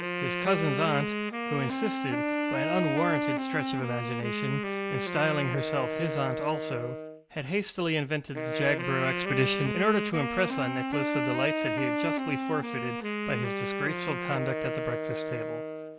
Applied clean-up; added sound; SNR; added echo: none; Wind instrument, woodwind instrument; 0 dB; none.